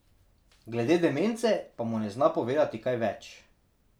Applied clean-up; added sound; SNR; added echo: none; none; none; none.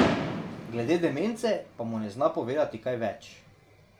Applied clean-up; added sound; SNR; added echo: none; Fireworks; 4 dB; none.